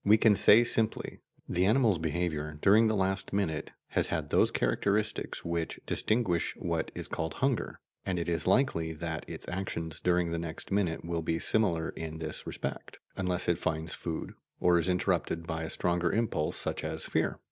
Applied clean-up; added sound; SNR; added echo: none; none; none; none.